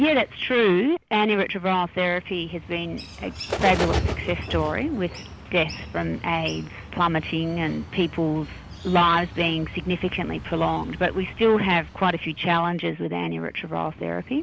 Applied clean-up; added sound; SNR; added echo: none; Bird; 11 dB; none.